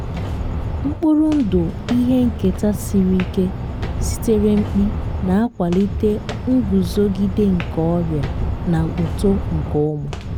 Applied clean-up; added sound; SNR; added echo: none; Walk, footsteps; 5 dB; none.